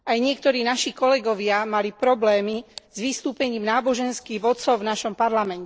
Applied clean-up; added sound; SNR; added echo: neural separator model SepFormer DNS4.